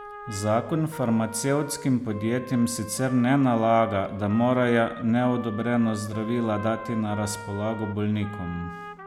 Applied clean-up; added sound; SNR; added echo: none; Trumpet; 15 dB; none.